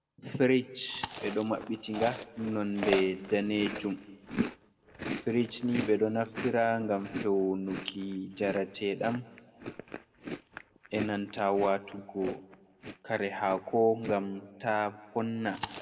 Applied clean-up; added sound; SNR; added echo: none; Chewing, mastication; 10 dB; reverberation time 1.3 s.